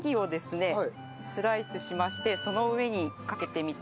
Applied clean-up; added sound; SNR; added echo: none; Bowed string instrument; 14 dB; none.